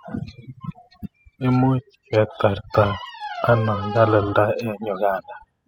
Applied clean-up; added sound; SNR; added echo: classical method spectral subtraction.